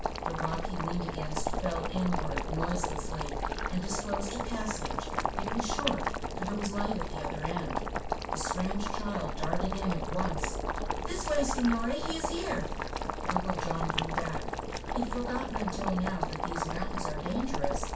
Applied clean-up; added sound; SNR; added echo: none; Boiling; -2 dB; reverberation time 0.3 s.